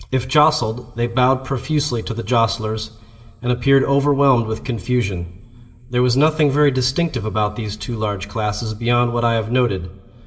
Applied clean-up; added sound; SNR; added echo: none; none; none; reverberation time 2.3 s.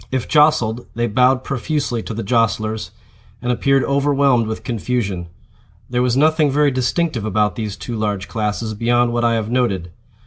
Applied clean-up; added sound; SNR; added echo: none; none; none; none.